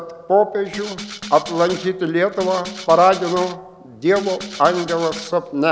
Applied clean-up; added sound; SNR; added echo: none; Rattle (instrument); 14 dB; none.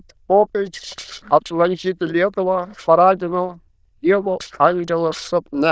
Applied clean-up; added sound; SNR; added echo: neural diffusion model UNIVERSE++.